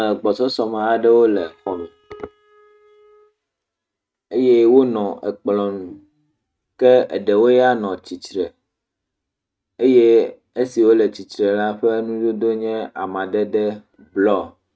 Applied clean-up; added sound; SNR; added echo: neural mask model RNNoise.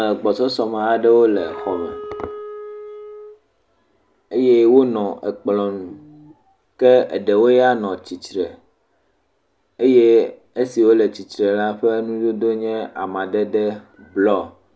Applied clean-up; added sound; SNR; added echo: none; Wind instrument, woodwind instrument; 15 dB; none.